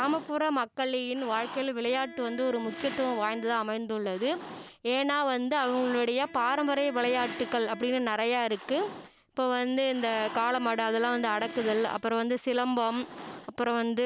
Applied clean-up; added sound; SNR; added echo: none; Bowed string instrument + Cat; 15 dB; none.